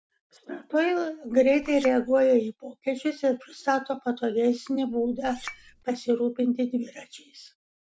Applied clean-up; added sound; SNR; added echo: none; Chink, clink; 17 dB; none.